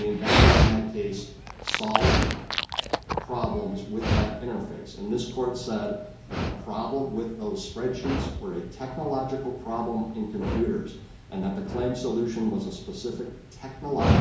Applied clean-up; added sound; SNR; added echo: none; Dog; -2 dB; reverberation time 0.6 s.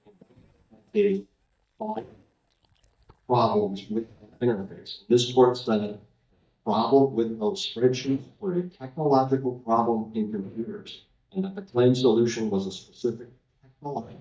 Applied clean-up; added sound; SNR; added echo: neural mask model DeepFilterNet 3.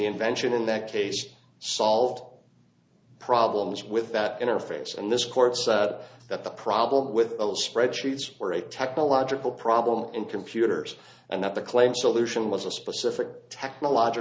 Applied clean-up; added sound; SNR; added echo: none; none; none; none.